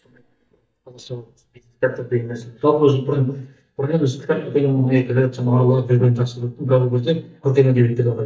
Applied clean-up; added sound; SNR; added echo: neural mask model DeepFilterNet 3.